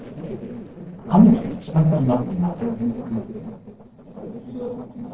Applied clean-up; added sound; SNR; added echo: neural separator model SepFormer DNS4.